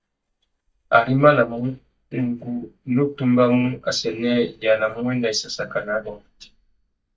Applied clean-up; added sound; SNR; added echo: neural mask model DeepFilterNet 3.